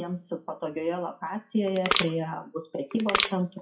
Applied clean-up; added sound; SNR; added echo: classical method WPE with log-MMSE.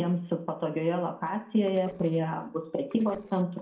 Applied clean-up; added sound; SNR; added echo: neural separator model SepFormer DNS4.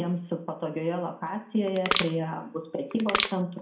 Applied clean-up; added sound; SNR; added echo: none; Crushing; 0 dB; reverberation time 0.4 s.